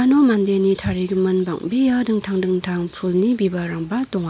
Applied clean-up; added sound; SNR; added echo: none; none; none; none.